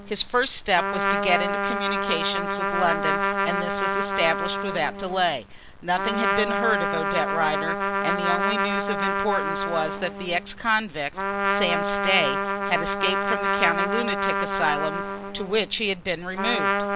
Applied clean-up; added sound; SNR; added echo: none; Trumpet; 0 dB; none.